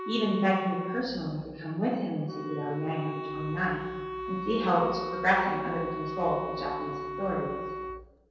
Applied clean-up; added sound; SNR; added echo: none; Wind instrument, woodwind instrument; 7 dB; reverberation time 1.2 s.